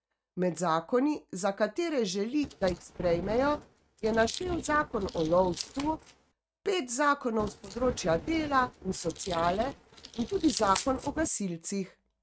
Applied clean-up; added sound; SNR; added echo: neural mask model RNNoise.